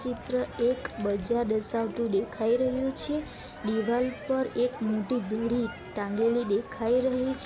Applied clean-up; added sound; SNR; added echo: none; Crowd; 14 dB; none.